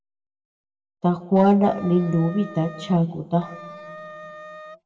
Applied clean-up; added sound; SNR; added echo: none; Wind instrument, woodwind instrument; 16 dB; reverberation time 1.4 s.